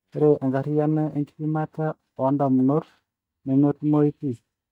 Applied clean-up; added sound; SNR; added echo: neural mask model DeepFilterNet 3.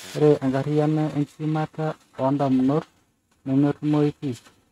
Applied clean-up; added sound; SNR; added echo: neural mask model RNNoise.